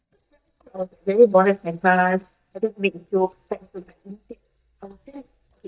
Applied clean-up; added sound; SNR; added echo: neural mask model DeepFilterNet 3.